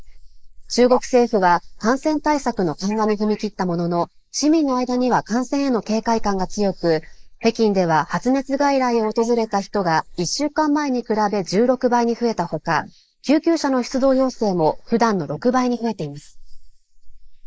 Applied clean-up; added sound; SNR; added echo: neural mask model Resemble Enhance denoiser.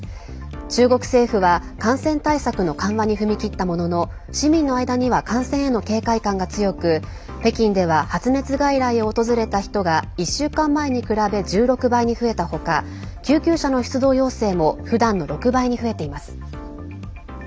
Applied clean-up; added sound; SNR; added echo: none; none; none; none.